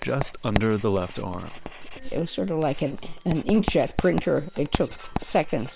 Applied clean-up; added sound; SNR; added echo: neural separator model SepFormer WHAM!.